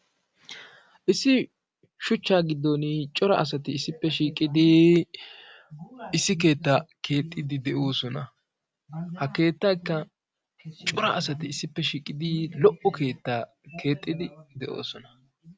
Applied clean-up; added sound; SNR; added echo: none; none; none; none.